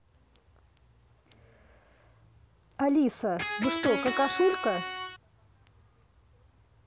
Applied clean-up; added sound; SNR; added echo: none; Electric guitar; 1 dB; none.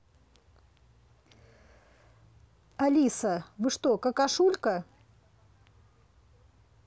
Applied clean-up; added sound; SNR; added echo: none; none; none; none.